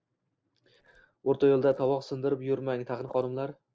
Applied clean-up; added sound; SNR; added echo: neural separator model SepFormer DNS4.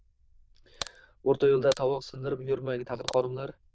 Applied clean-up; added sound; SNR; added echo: neural diffusion model UNIVERSE++.